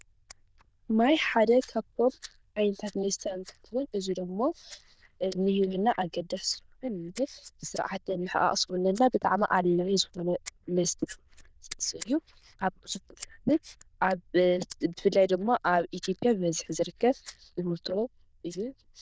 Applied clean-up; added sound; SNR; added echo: neural diffusion model UNIVERSE++.